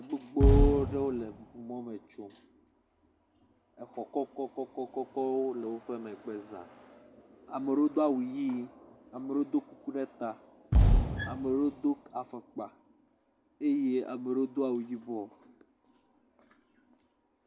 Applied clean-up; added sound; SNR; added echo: none; Fireworks; -5 dB; none.